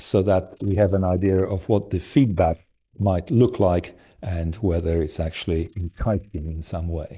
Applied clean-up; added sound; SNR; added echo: neural mask model Resemble Enhance denoiser.